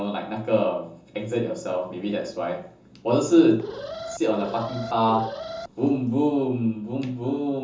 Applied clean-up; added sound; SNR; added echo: none; Alarm; 10 dB; reverberation time 0.6 s.